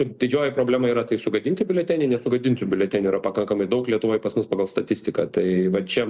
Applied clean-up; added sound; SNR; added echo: none; none; none; none.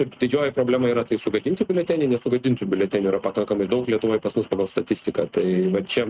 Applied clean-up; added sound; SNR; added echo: neural mask model RNNoise.